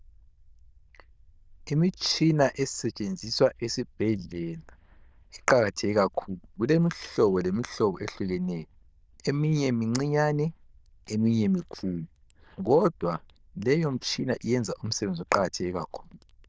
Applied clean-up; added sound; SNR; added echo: neural diffusion model UNIVERSE++.